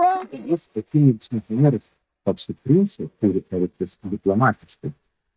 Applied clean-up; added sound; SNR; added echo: neural mask model DeepFilterNet 3.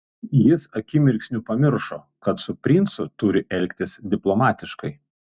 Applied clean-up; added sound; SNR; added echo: none; none; none; none.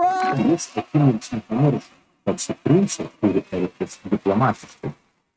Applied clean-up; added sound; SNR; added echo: neural mask model RNNoise.